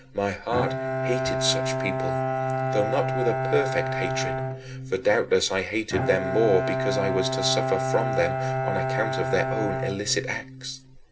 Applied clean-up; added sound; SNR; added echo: none; Bowed string instrument; 1 dB; reverberation time 0.3 s.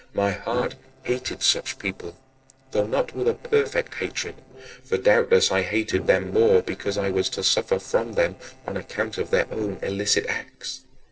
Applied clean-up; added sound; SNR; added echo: neural separator model SepFormer DNS4.